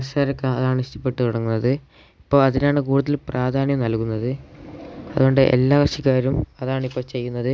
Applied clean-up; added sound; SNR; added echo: none; none; none; none.